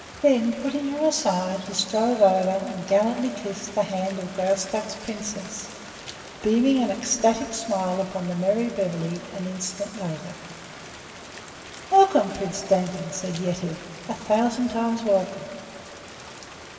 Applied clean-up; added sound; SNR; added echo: none; Rain; 16 dB; reverberation time 2.8 s.